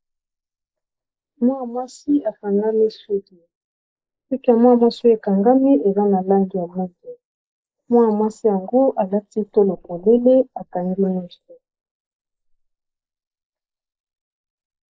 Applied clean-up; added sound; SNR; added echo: neural mask model Resemble Enhance denoiser.